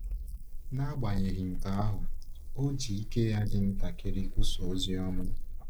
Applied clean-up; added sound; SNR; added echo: neural mask model Resemble Enhance denoiser.